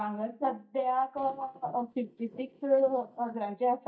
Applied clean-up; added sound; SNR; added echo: neural mask model DeepFilterNet 3.